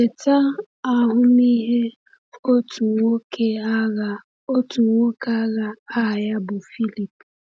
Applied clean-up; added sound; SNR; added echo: none; none; none; none.